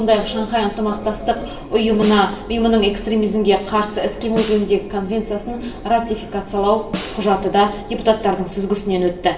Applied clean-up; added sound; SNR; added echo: none; Snare drum; 15 dB; reverberation time 0.7 s.